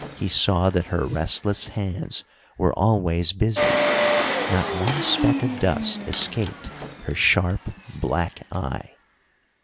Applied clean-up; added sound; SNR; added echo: none; Engine; 4 dB; none.